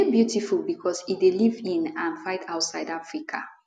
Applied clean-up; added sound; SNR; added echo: none; none; none; none.